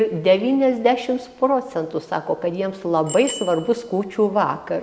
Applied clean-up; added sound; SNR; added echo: none; Bicycle bell; 20 dB; none.